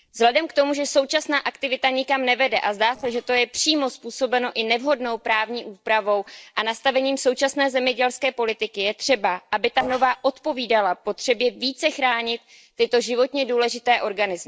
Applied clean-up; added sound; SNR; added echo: neural separator model SepFormer DNS4.